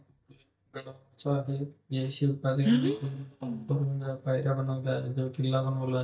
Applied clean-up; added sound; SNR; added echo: neural mask model DeepFilterNet 3.